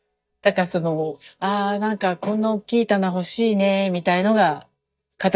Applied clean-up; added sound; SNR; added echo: neural mask model DeepFilterNet 3.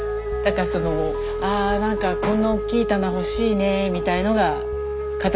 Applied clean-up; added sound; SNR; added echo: none; Wind instrument, woodwind instrument; 3 dB; none.